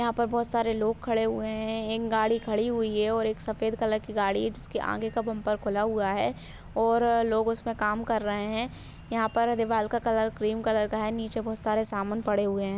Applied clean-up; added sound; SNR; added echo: none; Bell; 18 dB; none.